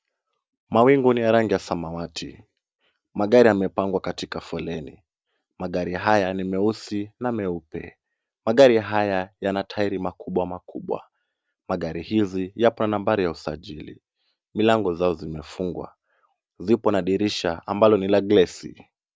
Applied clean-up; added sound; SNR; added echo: none; none; none; none.